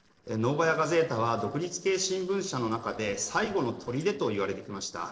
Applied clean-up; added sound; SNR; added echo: neural separator model SepFormer DNS4.